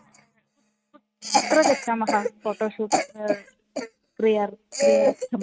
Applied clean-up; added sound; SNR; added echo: neural mask model RNNoise.